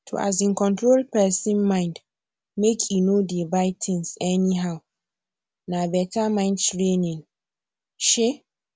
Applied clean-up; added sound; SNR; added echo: none; none; none; none.